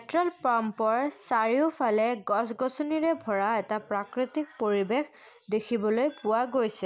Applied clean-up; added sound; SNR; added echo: none; none; none; none.